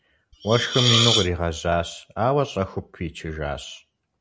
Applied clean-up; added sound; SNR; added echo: none; Hiss; -2 dB; none.